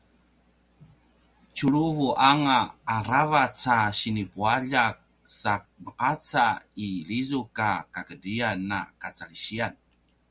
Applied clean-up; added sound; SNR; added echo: none; none; none; none.